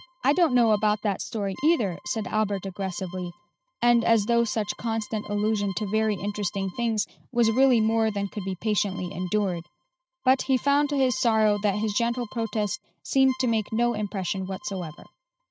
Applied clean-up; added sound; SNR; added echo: neural mask model RNNoise.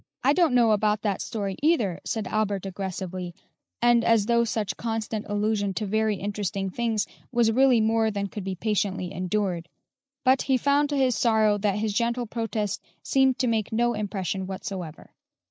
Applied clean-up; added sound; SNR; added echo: neural mask model Resemble Enhance denoiser.